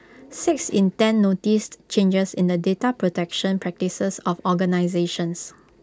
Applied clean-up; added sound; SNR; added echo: none; none; none; none.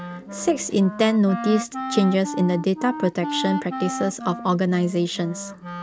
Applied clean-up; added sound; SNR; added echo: none; Wind instrument, woodwind instrument; 9 dB; none.